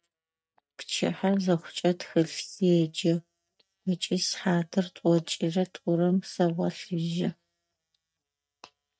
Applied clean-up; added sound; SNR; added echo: neural mask model DeepFilterNet 3.